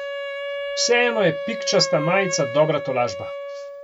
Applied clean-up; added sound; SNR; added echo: none; Wind instrument, woodwind instrument; 6 dB; none.